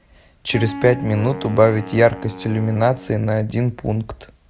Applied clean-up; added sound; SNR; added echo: none; Wind instrument, woodwind instrument; 14 dB; none.